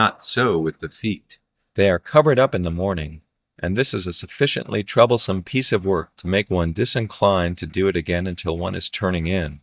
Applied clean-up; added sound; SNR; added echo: neural mask model DeepFilterNet 3.